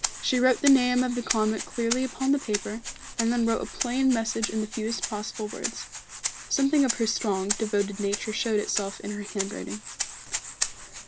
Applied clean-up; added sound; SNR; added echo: none; Rattle (instrument); 7 dB; none.